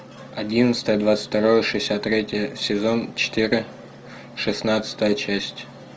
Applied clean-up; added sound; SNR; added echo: none; none; none; none.